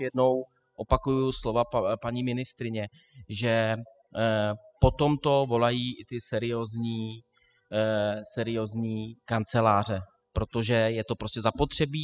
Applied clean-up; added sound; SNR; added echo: classical method spectral subtraction.